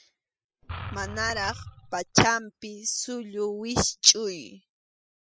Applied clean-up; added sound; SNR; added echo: classical method spectral subtraction.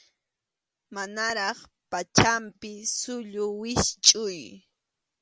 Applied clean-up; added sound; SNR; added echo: none; none; none; none.